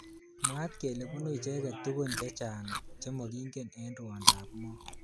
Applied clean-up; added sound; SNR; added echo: none; Chewing, mastication; -1 dB; none.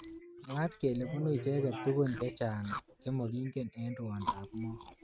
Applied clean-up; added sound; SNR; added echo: neural mask model RNNoise.